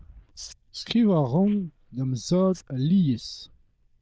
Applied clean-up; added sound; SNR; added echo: neural diffusion model UNIVERSE++.